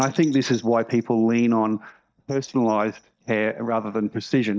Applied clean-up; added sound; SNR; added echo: neural mask model DeepFilterNet 3.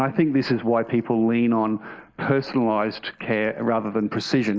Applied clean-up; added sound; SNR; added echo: neural mask model Resemble Enhance denoiser.